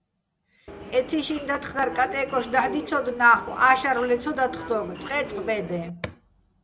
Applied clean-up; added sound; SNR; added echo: none; Subway, metro, underground; 13 dB; none.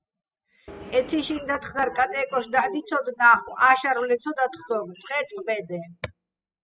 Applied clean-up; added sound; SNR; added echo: classical method spectral subtraction.